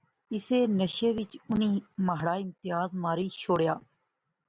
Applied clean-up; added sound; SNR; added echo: none; none; none; none.